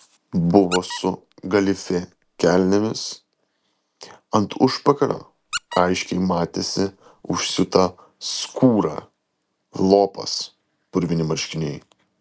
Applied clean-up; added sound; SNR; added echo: none; Squeak; 15 dB; none.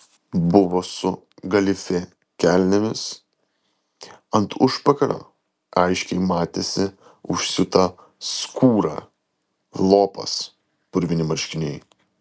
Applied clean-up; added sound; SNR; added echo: none; none; none; none.